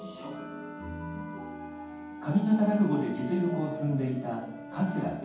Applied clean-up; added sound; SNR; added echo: none; Wind instrument, woodwind instrument; 13 dB; reverberation time 1.2 s.